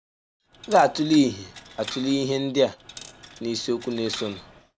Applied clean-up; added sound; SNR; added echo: none; Coin (dropping); 18 dB; none.